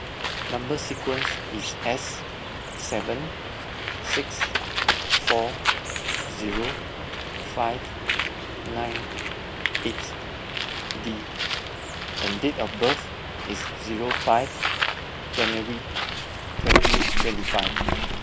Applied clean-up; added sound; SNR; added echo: none; Bird; -4 dB; none.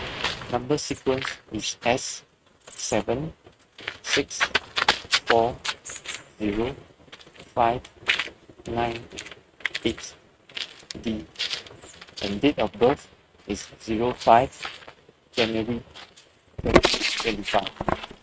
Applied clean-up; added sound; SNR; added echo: neural mask model RNNoise.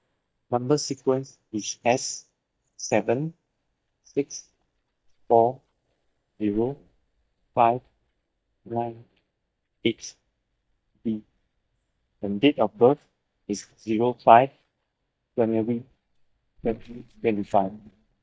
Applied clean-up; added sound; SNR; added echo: neural mask model DeepFilterNet 3.